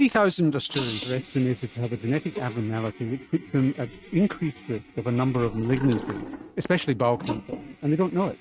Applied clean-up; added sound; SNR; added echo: neural mask model RNNoise.